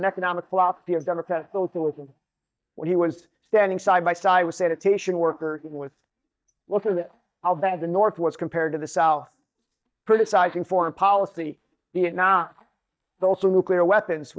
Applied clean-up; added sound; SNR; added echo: neural mask model DeepFilterNet 3.